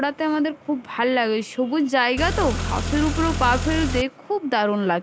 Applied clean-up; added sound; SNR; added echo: none; Car; 3 dB; none.